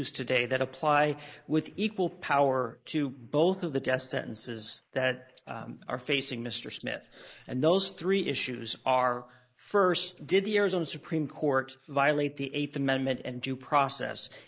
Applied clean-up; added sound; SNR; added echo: neural mask model Resemble Enhance denoiser.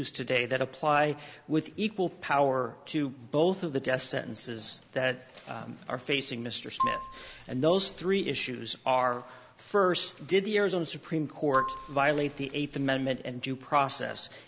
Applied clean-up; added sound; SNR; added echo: none; Marimba, xylophone; 7 dB; none.